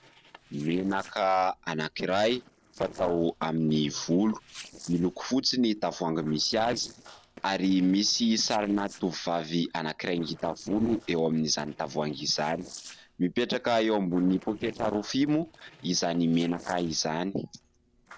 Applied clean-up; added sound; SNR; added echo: neural separator model SepFormer DNS4.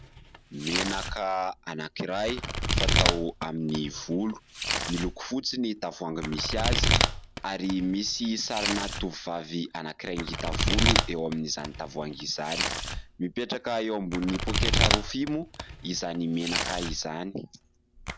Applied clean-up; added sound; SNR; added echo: none; Domestic sounds, home sounds; -1 dB; none.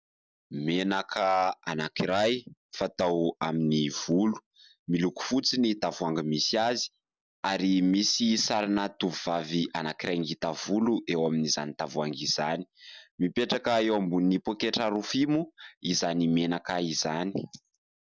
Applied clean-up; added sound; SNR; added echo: none; none; none; none.